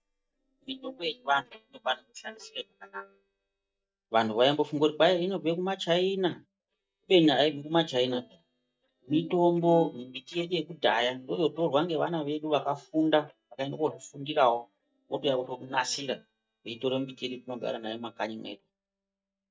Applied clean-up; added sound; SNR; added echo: neural mask model DeepFilterNet 3.